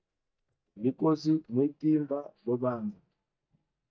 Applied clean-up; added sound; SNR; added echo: neural mask model DeepFilterNet 3.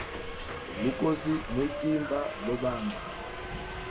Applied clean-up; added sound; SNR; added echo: none; Subway, metro, underground; 5 dB; none.